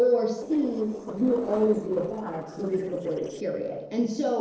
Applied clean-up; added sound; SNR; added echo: neural separator model SepFormer DNS4.